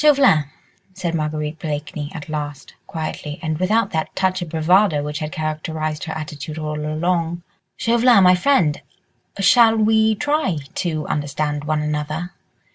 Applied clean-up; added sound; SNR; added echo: none; none; none; none.